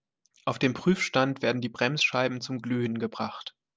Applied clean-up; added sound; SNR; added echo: none; none; none; none.